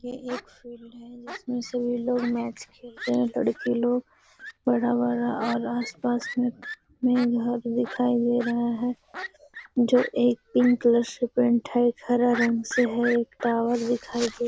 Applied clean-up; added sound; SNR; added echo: none; Fowl; 16 dB; none.